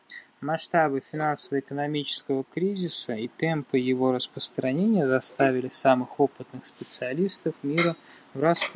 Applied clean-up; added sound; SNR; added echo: none; none; none; none.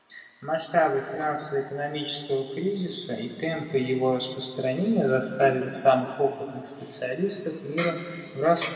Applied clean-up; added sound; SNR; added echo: none; none; none; reverberation time 2.1 s.